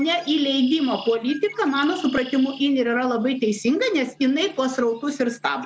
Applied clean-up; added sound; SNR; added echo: none; Bird; 19 dB; none.